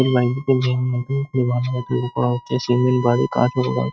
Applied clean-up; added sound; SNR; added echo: neural mask model RNNoise.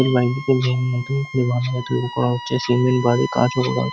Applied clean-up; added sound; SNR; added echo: none; Wind instrument, woodwind instrument; 14 dB; none.